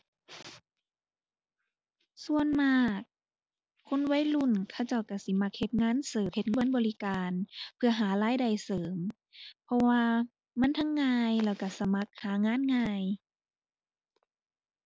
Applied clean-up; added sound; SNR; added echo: none; none; none; none.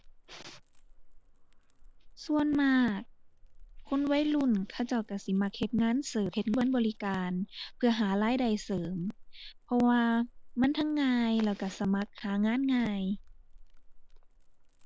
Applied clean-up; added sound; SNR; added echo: none; Crackle; 20 dB; none.